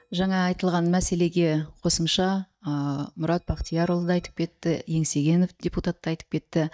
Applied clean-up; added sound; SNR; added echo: neural mask model DeepFilterNet 3.